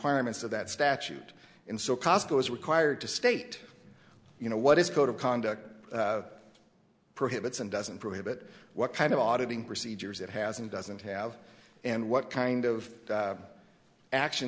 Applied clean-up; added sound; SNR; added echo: none; none; none; none.